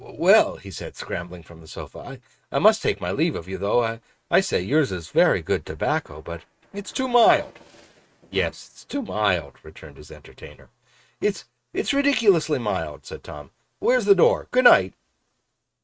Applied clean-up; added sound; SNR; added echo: neural mask model RNNoise.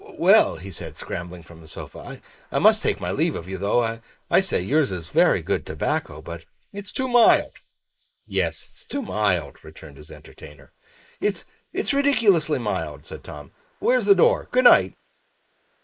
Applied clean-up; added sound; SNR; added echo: neural mask model Resemble Enhance denoiser.